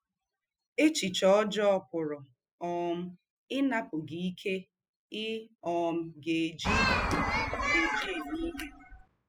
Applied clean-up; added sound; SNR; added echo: classical method spectral subtraction.